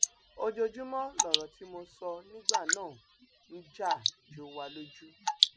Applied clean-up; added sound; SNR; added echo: none; Drip / Water; -5 dB; none.